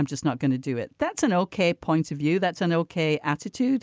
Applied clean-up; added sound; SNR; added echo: none; none; none; none.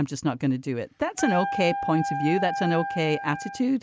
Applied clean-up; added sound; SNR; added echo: none; Wind instrument, woodwind instrument; 6 dB; none.